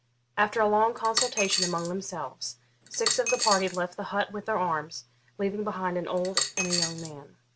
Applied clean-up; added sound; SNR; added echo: none; Coin (dropping); 1 dB; none.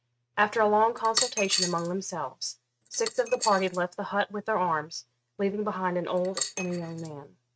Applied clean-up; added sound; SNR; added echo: neural mask model RNNoise.